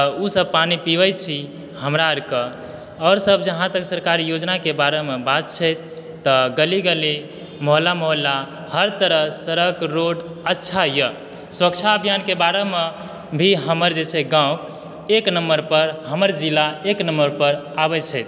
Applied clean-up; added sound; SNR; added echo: none; none; none; none.